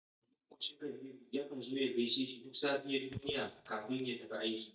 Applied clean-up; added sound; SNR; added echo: neural mask model DeepFilterNet 3.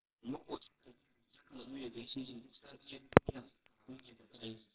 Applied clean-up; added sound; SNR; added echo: neural separator model SepFormer WHAMR!.